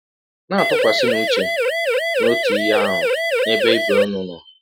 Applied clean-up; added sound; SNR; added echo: classical method Wiener filter.